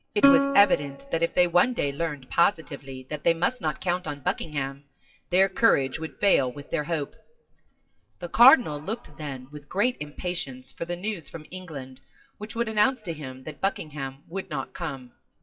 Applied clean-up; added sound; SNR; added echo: classical method WPE with log-MMSE.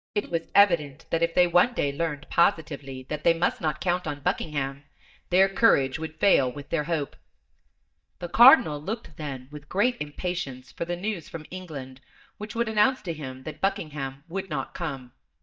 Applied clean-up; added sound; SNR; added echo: neural mask model DeepFilterNet 3.